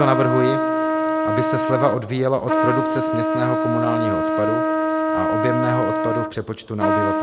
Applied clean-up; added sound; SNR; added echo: none; Trumpet; -3 dB; none.